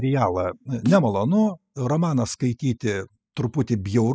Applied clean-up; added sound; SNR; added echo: classical method spectral subtraction.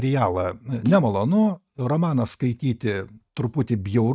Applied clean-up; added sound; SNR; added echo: neural mask model RNNoise.